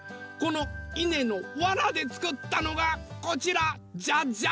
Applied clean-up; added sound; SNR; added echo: none; none; none; none.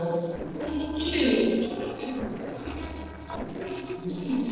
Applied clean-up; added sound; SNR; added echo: neural separator model SepFormer DNS4.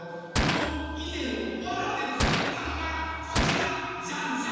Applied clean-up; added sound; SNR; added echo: none; Gunshot, gunfire; -1 dB; reverberation time 2.1 s.